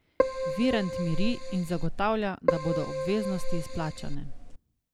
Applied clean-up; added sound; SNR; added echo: none; Keyboard (musical); -1 dB; none.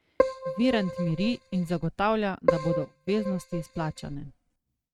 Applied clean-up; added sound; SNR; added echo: neural mask model RNNoise.